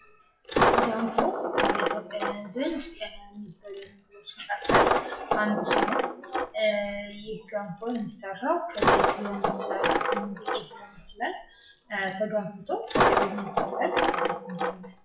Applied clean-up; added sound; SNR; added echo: classical method WPE with log-MMSE.